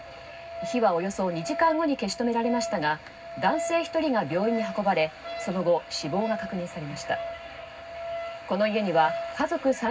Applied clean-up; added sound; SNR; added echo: none; Wind instrument, woodwind instrument; 9 dB; reverberation time 0.4 s.